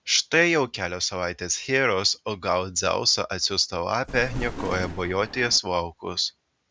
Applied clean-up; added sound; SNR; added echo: none; Thunder; 9 dB; none.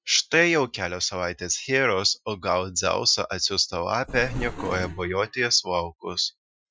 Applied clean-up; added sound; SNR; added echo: classical method Wiener filter.